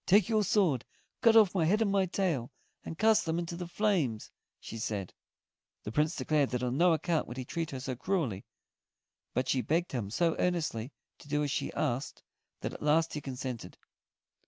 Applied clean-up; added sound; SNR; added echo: none; none; none; none.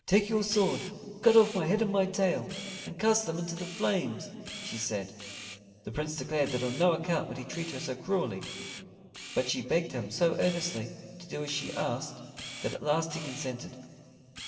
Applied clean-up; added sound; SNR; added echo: none; Camera; 16 dB; reverberation time 2.5 s.